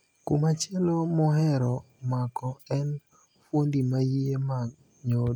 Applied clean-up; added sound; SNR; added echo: none; none; none; none.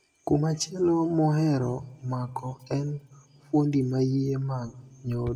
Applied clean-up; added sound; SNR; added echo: none; none; none; reverberation time 0.4 s.